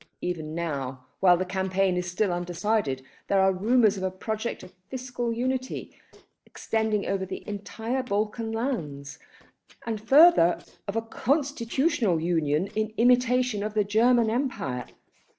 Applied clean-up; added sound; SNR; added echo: neural separator model SepFormer DNS4.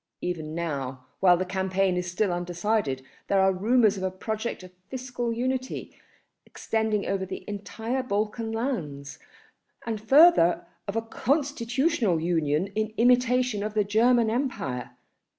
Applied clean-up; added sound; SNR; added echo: none; none; none; none.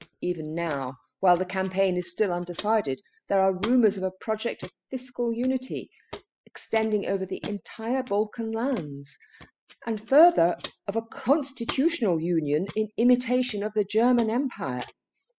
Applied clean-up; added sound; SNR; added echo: classical method spectral subtraction.